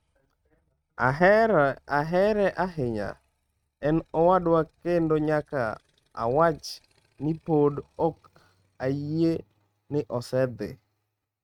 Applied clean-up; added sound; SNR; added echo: neural mask model RNNoise.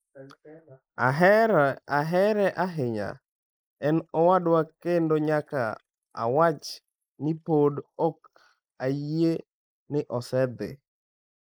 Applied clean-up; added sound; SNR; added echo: neural mask model Resemble Enhance denoiser.